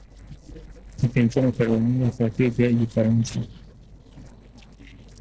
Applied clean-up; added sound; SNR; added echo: neural separator model SepFormer DNS4.